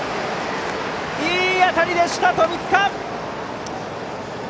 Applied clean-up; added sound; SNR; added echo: none; none; none; none.